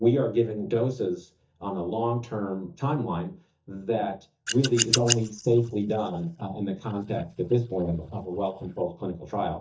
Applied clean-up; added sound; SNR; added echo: neural mask model DeepFilterNet 3.